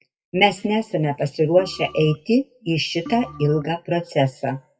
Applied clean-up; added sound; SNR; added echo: classical method WPE with log-MMSE.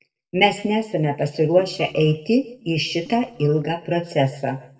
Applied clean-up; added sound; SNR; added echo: neural separator model SepFormer DNS4.